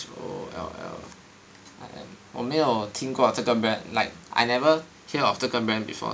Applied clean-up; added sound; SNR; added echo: none; none; none; none.